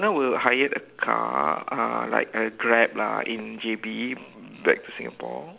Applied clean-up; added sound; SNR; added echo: none; none; none; none.